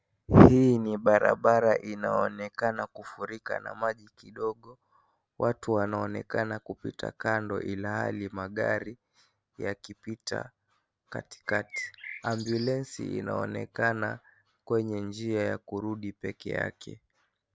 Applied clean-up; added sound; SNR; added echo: none; Bird; 13 dB; none.